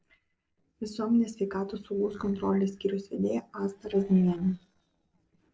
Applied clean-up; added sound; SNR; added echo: neural separator model SepFormer DNS4.